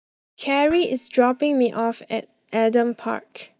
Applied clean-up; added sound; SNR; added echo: neural mask model DeepFilterNet 3.